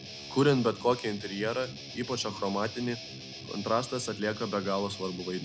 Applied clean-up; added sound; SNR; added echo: none; Guitar; 12 dB; none.